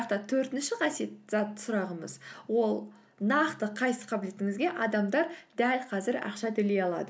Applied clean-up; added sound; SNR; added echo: none; none; none; none.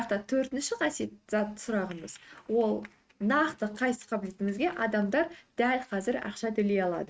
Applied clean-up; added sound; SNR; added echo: neural mask model RNNoise.